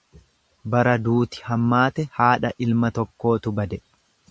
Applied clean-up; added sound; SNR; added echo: none; none; none; none.